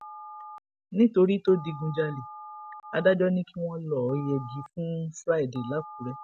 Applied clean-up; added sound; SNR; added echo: none; Telephone; 17 dB; none.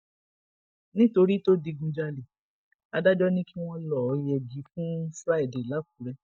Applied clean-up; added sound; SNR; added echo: neural mask model DeepFilterNet 3.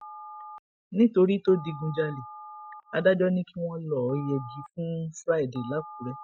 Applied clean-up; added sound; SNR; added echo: classical method Wiener filter.